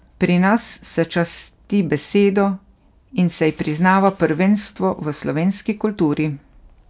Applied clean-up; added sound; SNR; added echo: none; none; none; none.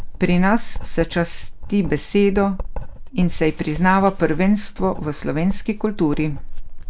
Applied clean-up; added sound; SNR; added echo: none; Writing; 5 dB; none.